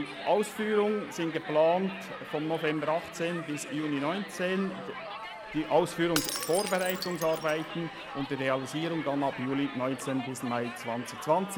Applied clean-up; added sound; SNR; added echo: none; Crowd + Shatter / Crushing; 10 dB; none.